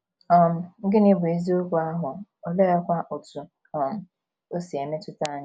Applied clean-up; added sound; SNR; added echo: none; none; none; none.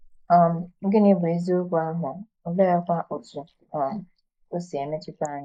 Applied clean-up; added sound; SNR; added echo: neural mask model Resemble Enhance denoiser.